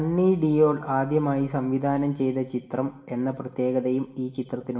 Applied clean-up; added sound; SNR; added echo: none; none; none; reverberation time 0.8 s.